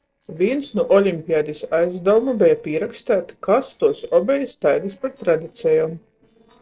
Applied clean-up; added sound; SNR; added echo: neural separator model SepFormer DNS4.